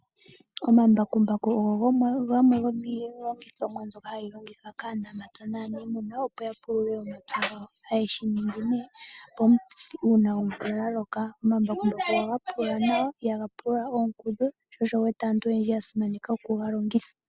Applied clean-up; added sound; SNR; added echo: none; none; none; none.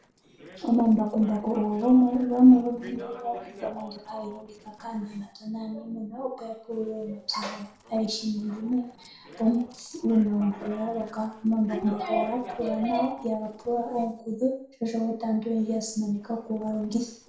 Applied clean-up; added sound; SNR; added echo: neural separator model SepFormer DNS4.